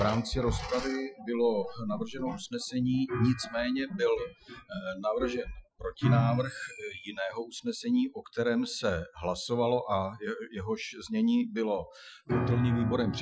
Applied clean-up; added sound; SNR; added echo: classical method Wiener filter.